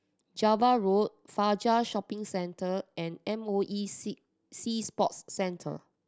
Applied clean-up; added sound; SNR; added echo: none; none; none; none.